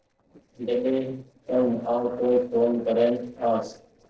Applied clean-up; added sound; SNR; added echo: neural separator model SepFormer DNS4.